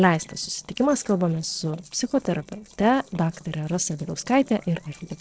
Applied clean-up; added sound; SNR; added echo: neural separator model SepFormer DNS4.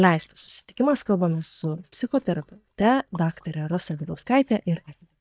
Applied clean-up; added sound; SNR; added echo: neural mask model DeepFilterNet 3.